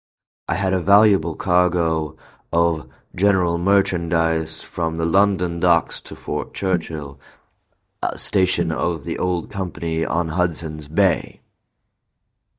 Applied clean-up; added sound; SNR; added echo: neural mask model DeepFilterNet 3.